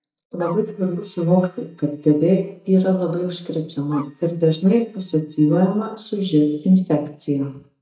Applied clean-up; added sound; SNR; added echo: neural mask model DeepFilterNet 3.